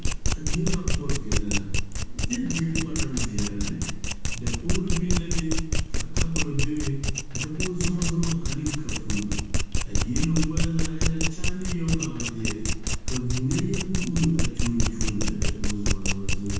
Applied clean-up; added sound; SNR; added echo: none; Domestic sounds, home sounds; -5 dB; reverberation time 1.1 s.